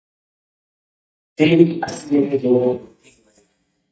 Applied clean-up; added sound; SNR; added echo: neural mask model DeepFilterNet 3.